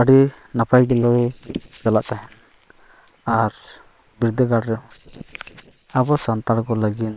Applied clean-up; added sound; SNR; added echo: neural separator model SepFormer WHAM!.